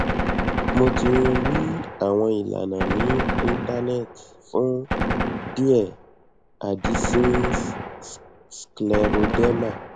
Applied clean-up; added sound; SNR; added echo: none; Gunshot, gunfire; 1 dB; none.